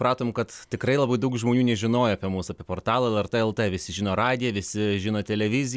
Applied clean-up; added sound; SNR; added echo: none; none; none; none.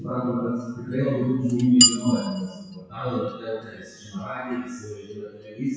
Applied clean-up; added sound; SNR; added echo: classical method WPE with log-MMSE.